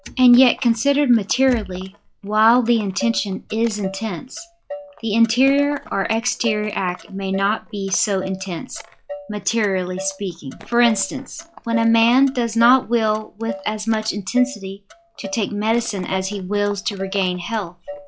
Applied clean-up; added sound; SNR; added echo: classical method log-MMSE.